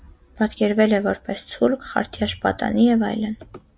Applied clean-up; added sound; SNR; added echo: none; none; none; none.